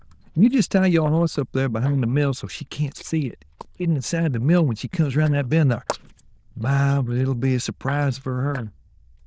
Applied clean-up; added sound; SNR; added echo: neural diffusion model UNIVERSE++.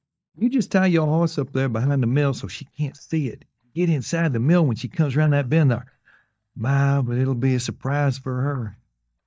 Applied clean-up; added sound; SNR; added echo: neural mask model DeepFilterNet 3.